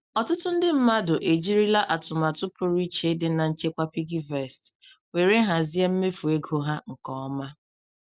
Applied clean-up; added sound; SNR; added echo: none; none; none; none.